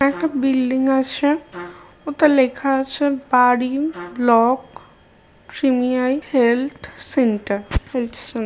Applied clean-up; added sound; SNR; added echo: none; Trumpet; 19 dB; none.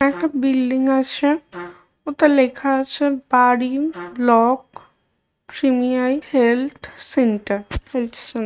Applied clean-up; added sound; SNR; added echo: neural mask model RNNoise.